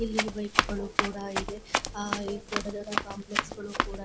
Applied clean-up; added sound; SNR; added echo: none; Run; -4 dB; none.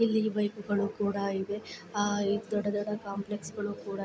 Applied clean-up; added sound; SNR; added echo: none; none; none; none.